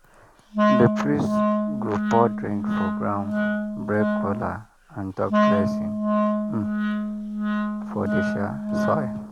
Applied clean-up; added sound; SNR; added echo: none; Wind instrument, woodwind instrument; -4 dB; none.